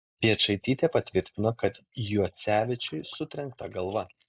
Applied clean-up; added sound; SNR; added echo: neural mask model Resemble Enhance denoiser.